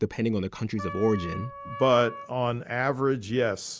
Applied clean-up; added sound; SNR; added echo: none; Wind instrument, woodwind instrument; 13 dB; none.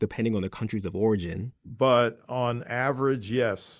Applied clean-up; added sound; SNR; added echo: neural mask model Resemble Enhance denoiser.